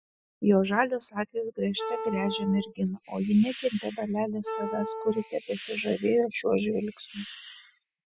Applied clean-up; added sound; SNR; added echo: classical method spectral subtraction.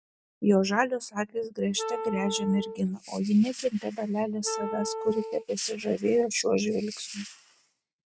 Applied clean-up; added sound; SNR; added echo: neural mask model RNNoise.